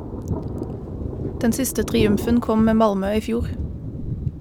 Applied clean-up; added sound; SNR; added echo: none; Thunder; 5 dB; none.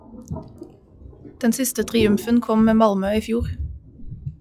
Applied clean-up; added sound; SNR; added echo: classical method log-MMSE.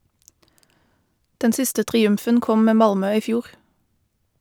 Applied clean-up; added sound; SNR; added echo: none; none; none; none.